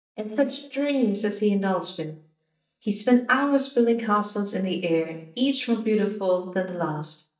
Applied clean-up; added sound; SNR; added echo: neural mask model DeepFilterNet 3.